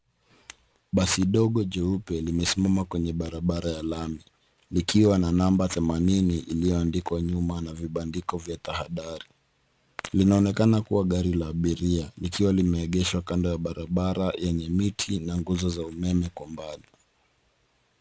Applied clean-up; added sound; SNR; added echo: none; none; none; none.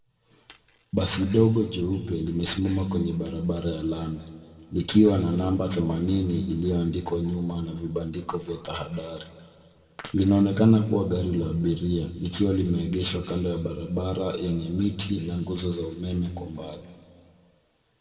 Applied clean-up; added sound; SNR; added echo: none; none; none; reverberation time 1.8 s.